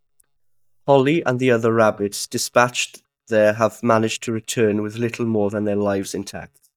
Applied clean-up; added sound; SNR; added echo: neural mask model DeepFilterNet 3.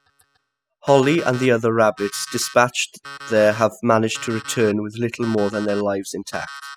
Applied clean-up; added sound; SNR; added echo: classical method spectral subtraction.